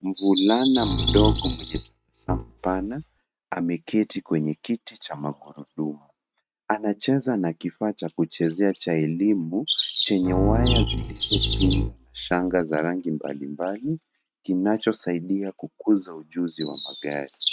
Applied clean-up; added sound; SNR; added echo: neural mask model RNNoise.